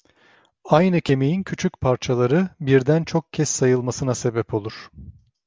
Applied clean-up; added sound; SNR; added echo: none; none; none; none.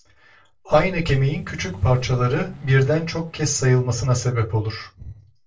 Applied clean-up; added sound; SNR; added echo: neural separator model SepFormer DNS4.